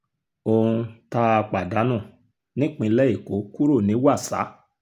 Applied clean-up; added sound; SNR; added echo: none; none; none; none.